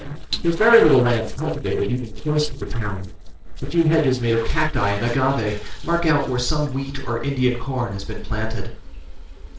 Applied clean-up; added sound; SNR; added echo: neural separator model SepFormer DNS4.